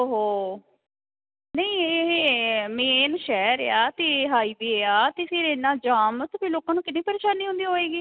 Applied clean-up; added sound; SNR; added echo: none; none; none; none.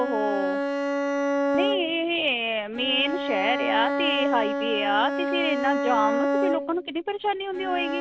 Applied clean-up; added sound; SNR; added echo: none; Bowed string instrument; 0 dB; none.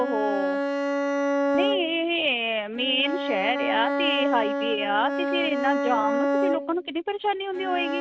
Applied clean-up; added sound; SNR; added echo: neural mask model RNNoise.